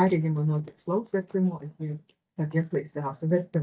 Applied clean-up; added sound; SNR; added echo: neural mask model DeepFilterNet 3.